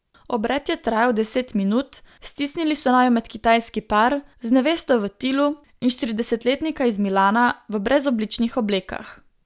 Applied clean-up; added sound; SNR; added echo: none; none; none; none.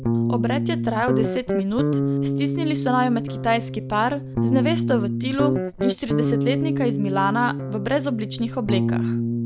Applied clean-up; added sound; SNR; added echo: none; Guitar; -1 dB; none.